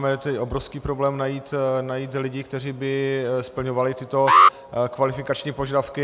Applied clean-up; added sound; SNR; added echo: none; Alarm; -4 dB; none.